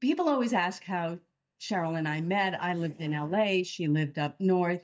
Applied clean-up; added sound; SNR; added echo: neural mask model DeepFilterNet 3.